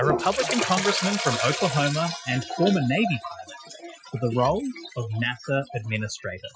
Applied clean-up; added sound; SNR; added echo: classical method Wiener filter.